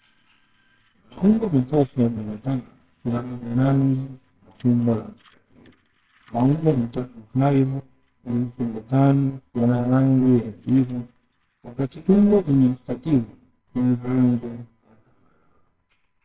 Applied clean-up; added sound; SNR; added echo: neural separator model SepFormer WHAMR!.